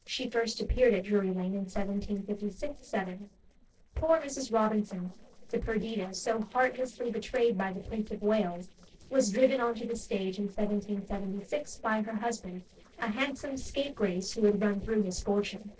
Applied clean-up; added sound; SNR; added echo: neural separator model SepFormer DNS4.